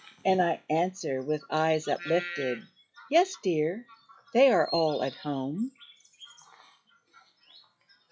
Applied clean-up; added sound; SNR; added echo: classical method log-MMSE.